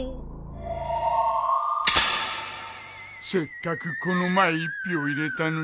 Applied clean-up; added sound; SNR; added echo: none; none; none; none.